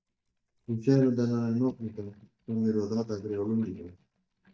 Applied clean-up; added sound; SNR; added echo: neural mask model DeepFilterNet 3.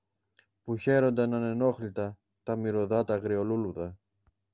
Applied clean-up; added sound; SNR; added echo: none; none; none; none.